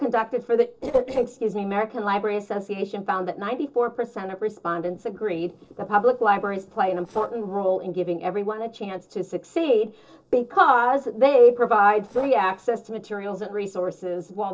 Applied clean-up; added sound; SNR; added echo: neural separator model SepFormer DNS4.